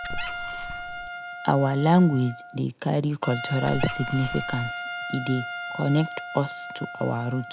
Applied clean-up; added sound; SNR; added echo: none; Squeak + Trumpet; 8 dB; none.